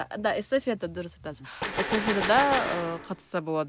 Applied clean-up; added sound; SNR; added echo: none; Gunshot, gunfire; 3 dB; none.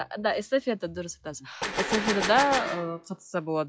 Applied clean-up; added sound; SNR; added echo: classical method log-MMSE.